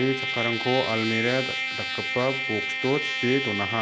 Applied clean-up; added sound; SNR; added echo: none; Trumpet; 2 dB; none.